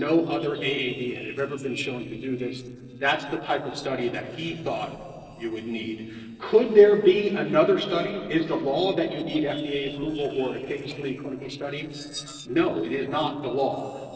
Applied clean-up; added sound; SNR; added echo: neural separator model SepFormer DNS4.